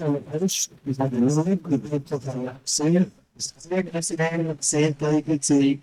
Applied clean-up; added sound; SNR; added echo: neural mask model DeepFilterNet 3.